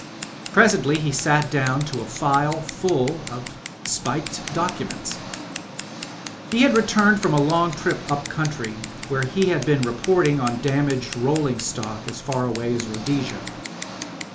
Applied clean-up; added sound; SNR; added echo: none; Scissors + Engine; 11 dB; none.